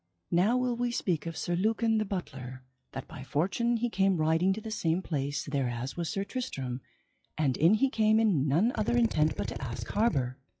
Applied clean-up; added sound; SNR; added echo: classical method log-MMSE.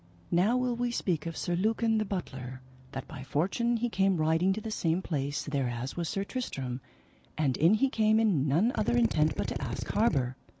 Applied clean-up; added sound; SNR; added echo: none; Drill; 4 dB; none.